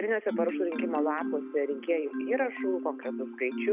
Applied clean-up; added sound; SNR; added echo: none; Marimba, xylophone; 5 dB; none.